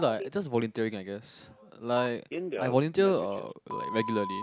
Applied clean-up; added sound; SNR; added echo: none; Telephone; 9 dB; none.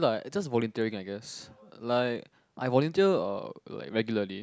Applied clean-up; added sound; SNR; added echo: none; none; none; none.